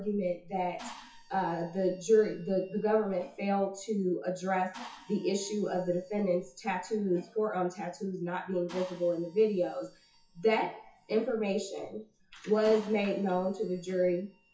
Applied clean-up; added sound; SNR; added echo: classical method WPE with log-MMSE.